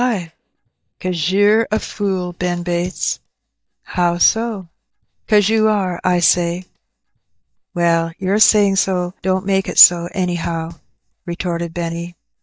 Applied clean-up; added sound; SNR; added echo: neural mask model DeepFilterNet 3.